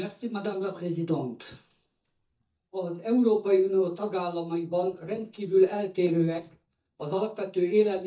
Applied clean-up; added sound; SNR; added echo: neural mask model DeepFilterNet 3.